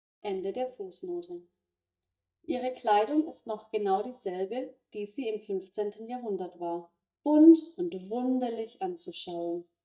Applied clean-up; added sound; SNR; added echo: neural mask model DeepFilterNet 3.